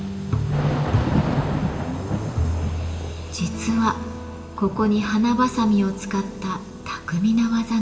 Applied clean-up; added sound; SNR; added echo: none; Thunder / Rain; 7 dB; reverberation time 1.6 s.